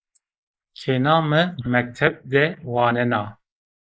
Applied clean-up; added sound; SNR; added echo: neural mask model Resemble Enhance denoiser.